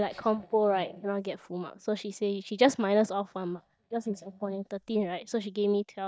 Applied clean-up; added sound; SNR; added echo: neural mask model DeepFilterNet 3.